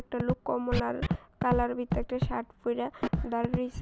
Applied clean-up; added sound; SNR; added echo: none; Scratching (performance technique); 1 dB; none.